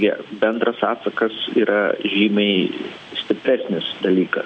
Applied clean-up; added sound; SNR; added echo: none; none; none; none.